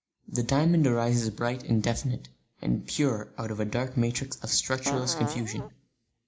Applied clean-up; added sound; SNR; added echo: none; Fart; 6 dB; reverberation time 0.4 s.